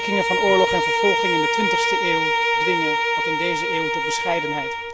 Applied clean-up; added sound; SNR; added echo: none; Bowed string instrument; -5 dB; none.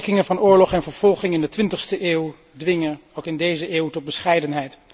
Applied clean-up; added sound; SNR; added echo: none; none; none; none.